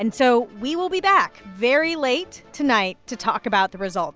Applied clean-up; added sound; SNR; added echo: none; none; none; none.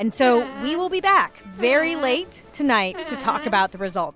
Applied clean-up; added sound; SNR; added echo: none; Squeak; 14 dB; none.